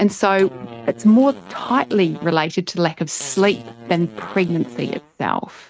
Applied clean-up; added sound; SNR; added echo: neural mask model RNNoise.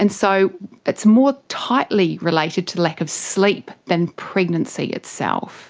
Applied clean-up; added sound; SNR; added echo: none; none; none; none.